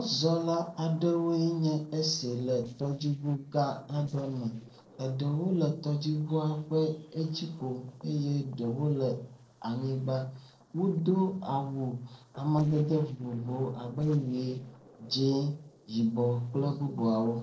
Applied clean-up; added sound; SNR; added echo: neural separator model SepFormer DNS4.